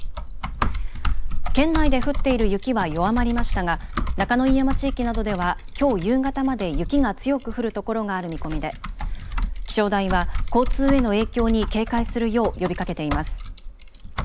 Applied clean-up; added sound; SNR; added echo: none; Typing; 1 dB; none.